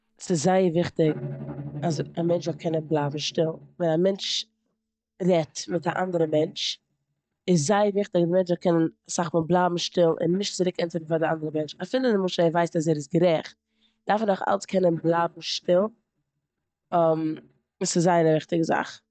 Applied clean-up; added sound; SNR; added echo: neural mask model DeepFilterNet 3.